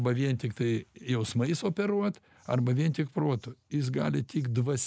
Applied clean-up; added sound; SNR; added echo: none; none; none; none.